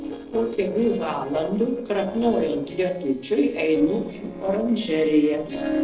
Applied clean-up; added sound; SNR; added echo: neural separator model SepFormer DNS4.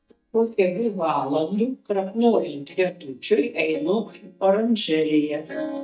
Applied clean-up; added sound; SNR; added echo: neural mask model DeepFilterNet 3.